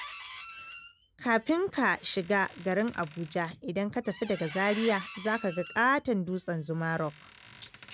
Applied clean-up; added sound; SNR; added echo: none; Squeak; 16 dB; none.